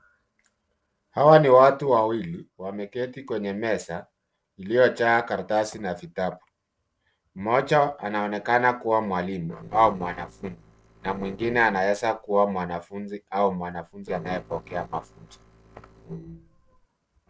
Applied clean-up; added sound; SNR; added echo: neural separator model SepFormer DNS4.